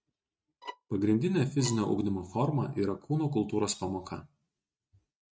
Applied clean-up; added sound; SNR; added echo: neural mask model RNNoise.